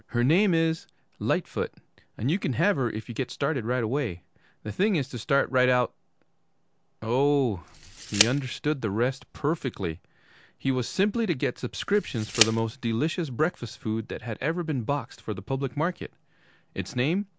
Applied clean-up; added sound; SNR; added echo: none; Tick; 6 dB; none.